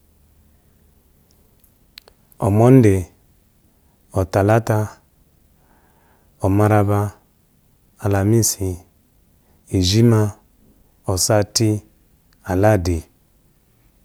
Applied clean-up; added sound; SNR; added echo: none; none; none; none.